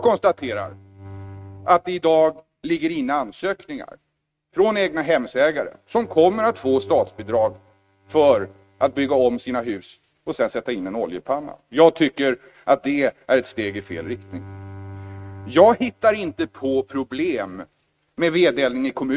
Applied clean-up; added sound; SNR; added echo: neural mask model RNNoise.